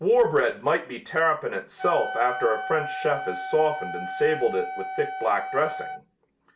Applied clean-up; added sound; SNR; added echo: none; Wind instrument, woodwind instrument; 9 dB; none.